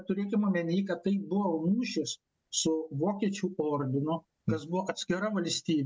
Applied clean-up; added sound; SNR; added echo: none; none; none; none.